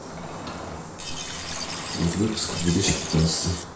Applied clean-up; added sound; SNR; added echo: none; Liquid; 7 dB; reverberation time 0.6 s.